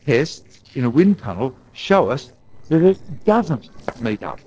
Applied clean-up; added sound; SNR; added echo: neural separator model SepFormer DNS4.